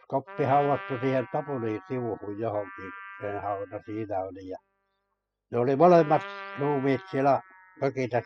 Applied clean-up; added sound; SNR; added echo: classical method spectral subtraction.